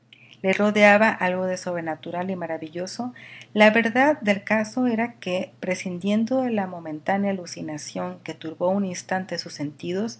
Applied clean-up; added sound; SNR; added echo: none; none; none; none.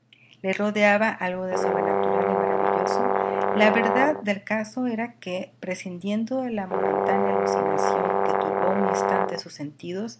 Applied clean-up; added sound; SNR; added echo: none; Brass instrument; -4 dB; none.